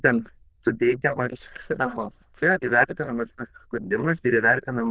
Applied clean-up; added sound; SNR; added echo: neural diffusion model UNIVERSE++.